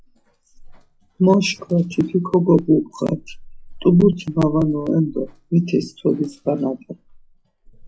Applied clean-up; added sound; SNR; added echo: classical method log-MMSE.